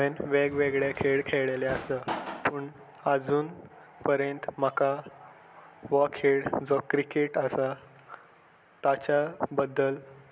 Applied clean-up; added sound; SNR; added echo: none; Drawer open or close; 11 dB; none.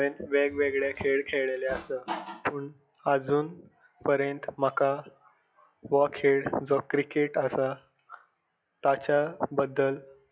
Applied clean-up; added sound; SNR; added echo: classical method log-MMSE.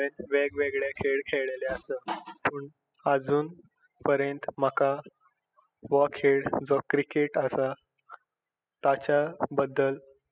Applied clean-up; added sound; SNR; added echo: classical method spectral subtraction.